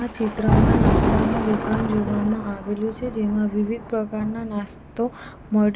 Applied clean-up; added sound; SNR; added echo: none; Thunder; 0 dB; none.